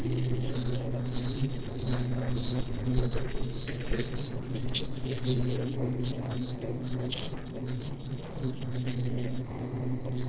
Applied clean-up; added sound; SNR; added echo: neural separator model SepFormer DNS4.